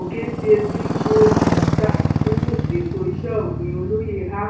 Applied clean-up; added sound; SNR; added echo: none; Motorcycle; -1 dB; reverberation time 0.6 s.